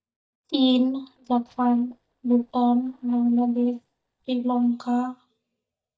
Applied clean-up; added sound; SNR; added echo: neural mask model DeepFilterNet 3.